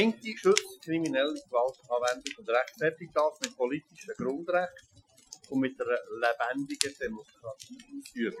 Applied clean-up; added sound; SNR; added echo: classical method Wiener filter.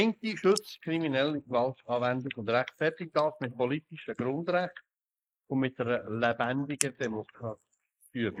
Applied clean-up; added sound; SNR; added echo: neural mask model Resemble Enhance denoiser.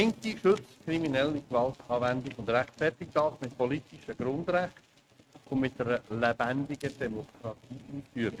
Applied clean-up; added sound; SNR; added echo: neural mask model RNNoise.